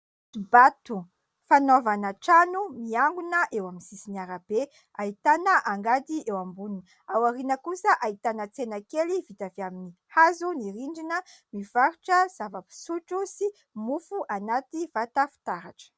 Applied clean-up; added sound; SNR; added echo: none; none; none; none.